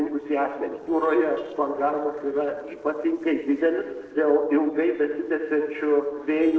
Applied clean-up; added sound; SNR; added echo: neural separator model SepFormer DNS4.